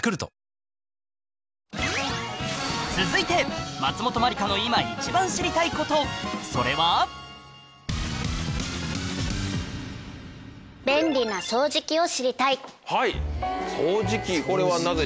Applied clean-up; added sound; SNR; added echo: none; none; none; none.